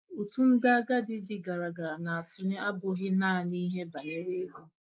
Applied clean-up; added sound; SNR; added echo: neural mask model Resemble Enhance denoiser.